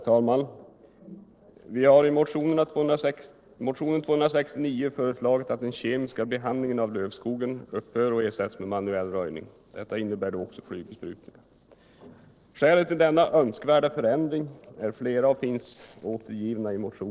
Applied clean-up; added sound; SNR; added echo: neural separator model SepFormer DNS4.